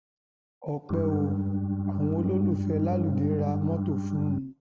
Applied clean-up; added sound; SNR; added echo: none; Organ; -3 dB; none.